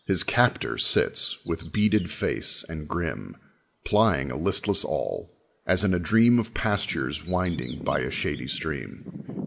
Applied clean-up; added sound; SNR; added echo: none; Bird vocalization, bird call, bird song; 18 dB; none.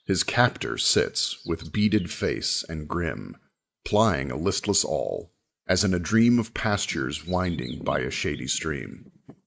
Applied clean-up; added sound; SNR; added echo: neural mask model RNNoise.